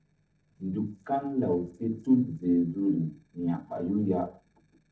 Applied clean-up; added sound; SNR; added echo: neural separator model SepFormer DNS4.